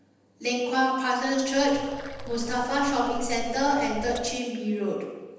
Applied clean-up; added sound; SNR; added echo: none; Water; 10 dB; reverberation time 1.1 s.